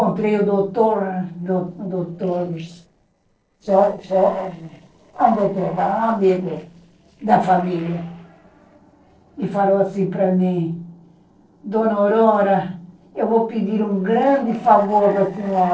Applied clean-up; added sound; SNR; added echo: neural separator model SepFormer DNS4.